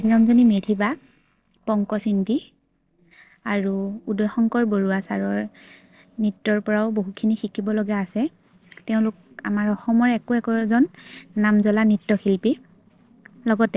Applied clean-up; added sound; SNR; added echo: neural separator model SepFormer DNS4.